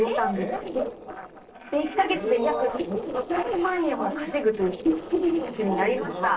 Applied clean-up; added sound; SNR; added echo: neural separator model SepFormer DNS4.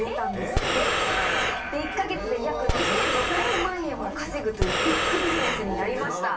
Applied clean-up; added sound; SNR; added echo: none; Breathing; -2 dB; reverberation time 0.2 s.